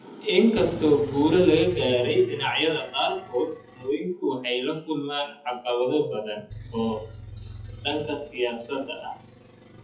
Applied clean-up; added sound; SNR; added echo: classical method WPE with log-MMSE.